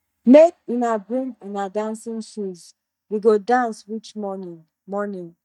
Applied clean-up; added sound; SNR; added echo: neural mask model DeepFilterNet 3.